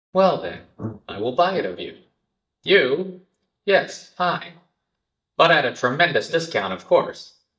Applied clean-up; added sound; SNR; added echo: neural mask model DeepFilterNet 3.